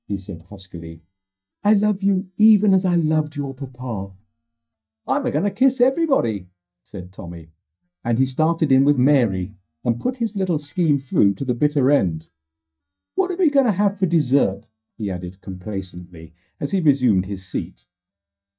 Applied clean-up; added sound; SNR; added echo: neural mask model DeepFilterNet 3.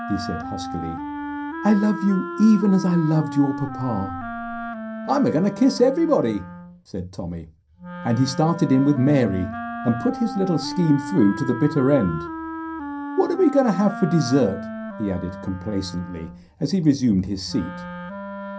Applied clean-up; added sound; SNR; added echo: none; Wind instrument, woodwind instrument; 10 dB; reverberation time 0.3 s.